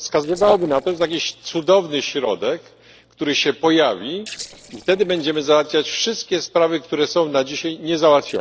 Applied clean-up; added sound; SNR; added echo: neural separator model SepFormer DNS4.